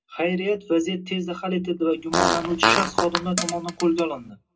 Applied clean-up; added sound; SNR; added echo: none; Fart; 0 dB; reverberation time 0.2 s.